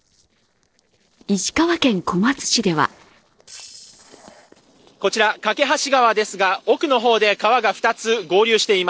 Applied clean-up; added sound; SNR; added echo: neural separator model SepFormer DNS4.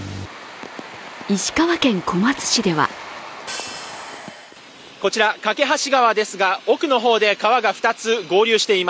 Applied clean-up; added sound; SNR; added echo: none; Hi-hat; 20 dB; none.